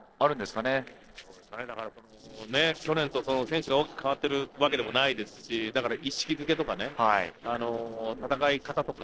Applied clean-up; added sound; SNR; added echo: neural separator model SepFormer DNS4.